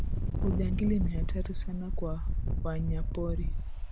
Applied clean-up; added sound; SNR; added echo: none; Engine; -5 dB; none.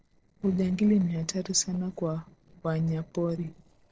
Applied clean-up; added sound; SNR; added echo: neural separator model SepFormer DNS4.